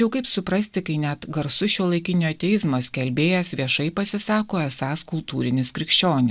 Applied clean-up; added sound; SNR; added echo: none; none; none; none.